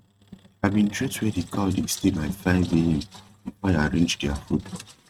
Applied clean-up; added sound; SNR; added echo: neural mask model RNNoise.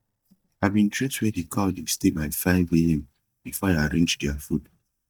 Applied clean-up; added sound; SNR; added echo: neural mask model DeepFilterNet 3.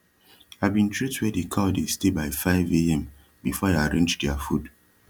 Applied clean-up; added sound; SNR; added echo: none; none; none; none.